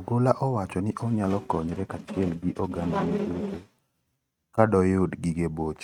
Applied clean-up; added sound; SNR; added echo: neural mask model RNNoise.